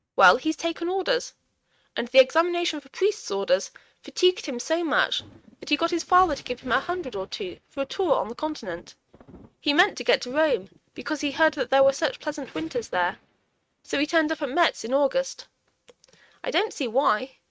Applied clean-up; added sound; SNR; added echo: neural mask model RNNoise.